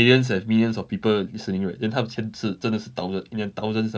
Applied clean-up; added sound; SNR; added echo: none; none; none; none.